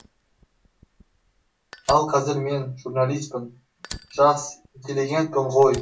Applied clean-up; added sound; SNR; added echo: none; Fire; 19 dB; reverberation time 0.2 s.